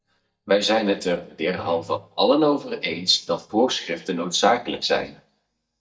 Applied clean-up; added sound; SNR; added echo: neural mask model DeepFilterNet 3.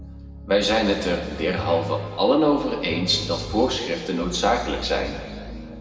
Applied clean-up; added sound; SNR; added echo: none; Piano; 11 dB; reverberation time 2.2 s.